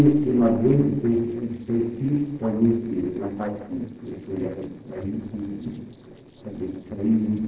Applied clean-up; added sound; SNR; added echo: neural separator model SepFormer DNS4.